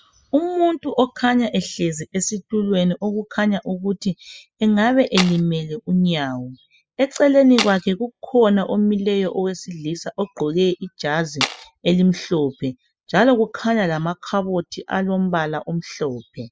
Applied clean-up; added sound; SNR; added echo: classical method spectral subtraction.